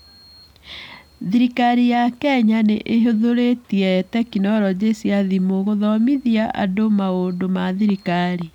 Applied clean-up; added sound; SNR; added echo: none; none; none; none.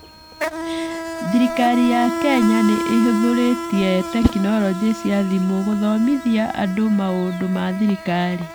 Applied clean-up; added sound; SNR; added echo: none; Whoosh, swoosh, swish + Insect; 7 dB; none.